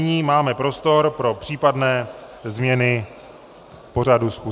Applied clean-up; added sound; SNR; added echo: none; none; none; none.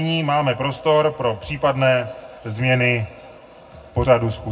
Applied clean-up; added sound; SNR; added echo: none; none; none; reverberation time 0.3 s.